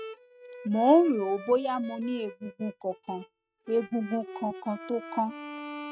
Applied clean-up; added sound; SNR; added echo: neural mask model RNNoise.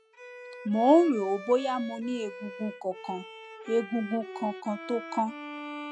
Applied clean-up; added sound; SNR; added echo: classical method log-MMSE.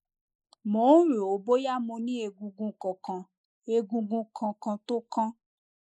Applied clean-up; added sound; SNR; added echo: neural mask model Resemble Enhance denoiser.